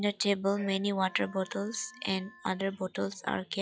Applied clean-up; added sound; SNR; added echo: classical method log-MMSE.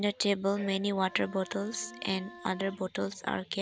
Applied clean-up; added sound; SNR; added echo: none; Bowed string instrument; 19 dB; none.